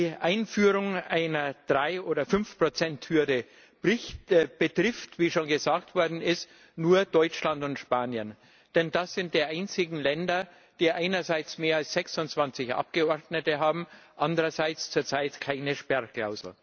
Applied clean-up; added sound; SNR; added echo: none; none; none; none.